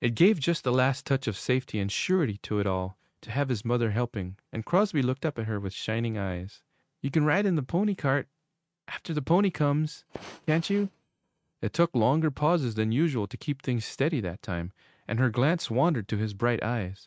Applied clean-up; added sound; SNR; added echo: neural mask model RNNoise.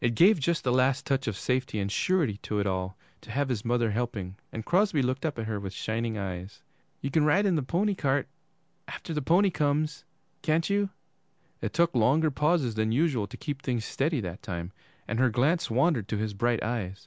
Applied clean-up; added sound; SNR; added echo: none; none; none; none.